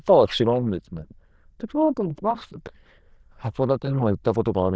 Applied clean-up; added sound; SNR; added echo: neural diffusion model UNIVERSE++.